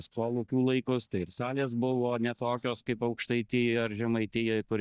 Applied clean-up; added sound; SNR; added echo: neural mask model DeepFilterNet 3.